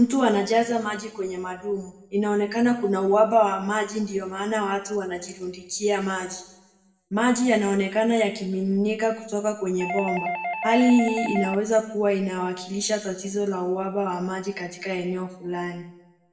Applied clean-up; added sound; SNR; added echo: none; Doorbell; 7 dB; reverberation time 0.8 s.